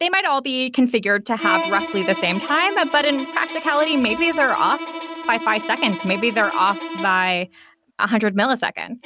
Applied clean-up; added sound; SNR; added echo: none; Bowed string instrument; 10 dB; none.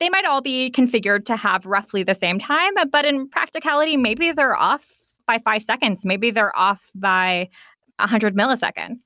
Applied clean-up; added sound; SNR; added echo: none; none; none; none.